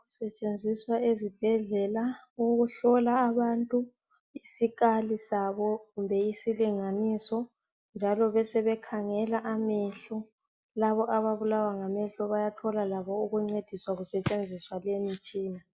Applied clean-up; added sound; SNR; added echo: none; none; none; none.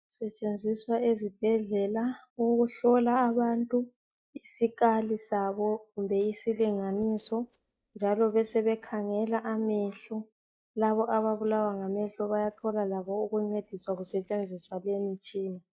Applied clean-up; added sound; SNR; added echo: neural mask model DeepFilterNet 3.